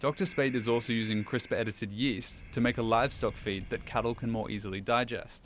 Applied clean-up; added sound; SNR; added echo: none; Breathing; 17 dB; none.